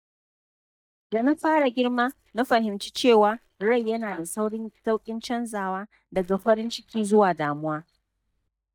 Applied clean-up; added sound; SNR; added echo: neural mask model DeepFilterNet 3.